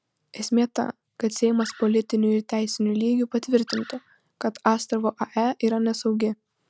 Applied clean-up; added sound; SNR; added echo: none; Animal; 20 dB; none.